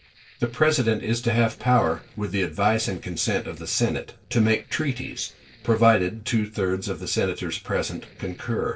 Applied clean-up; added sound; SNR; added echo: neural separator model SepFormer DNS4.